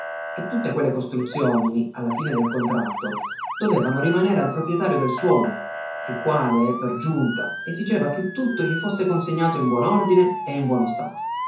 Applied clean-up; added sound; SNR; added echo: none; Motor vehicle (road) / Siren; 8 dB; reverberation time 0.6 s.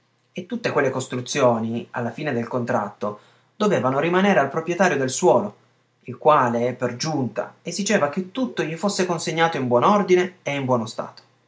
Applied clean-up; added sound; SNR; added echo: none; none; none; none.